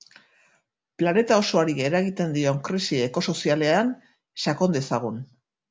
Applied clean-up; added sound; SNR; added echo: none; none; none; none.